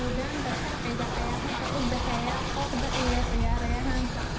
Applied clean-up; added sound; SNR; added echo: none; Train; -5 dB; reverberation time 0.5 s.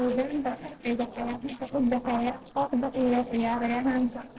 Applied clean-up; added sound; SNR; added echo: neural separator model SepFormer DNS4.